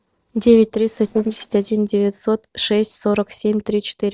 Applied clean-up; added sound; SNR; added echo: neural separator model SepFormer DNS4.